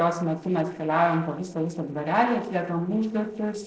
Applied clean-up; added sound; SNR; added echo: neural separator model SepFormer DNS4.